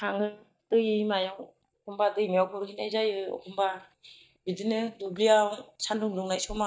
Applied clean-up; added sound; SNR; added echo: neural mask model DeepFilterNet 3.